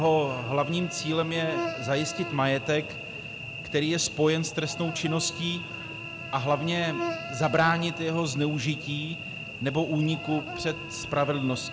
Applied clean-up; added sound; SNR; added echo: none; Cricket / Buzz; 8 dB; none.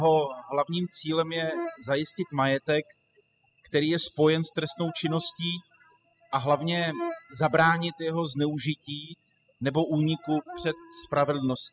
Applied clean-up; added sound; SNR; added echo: classical method spectral subtraction.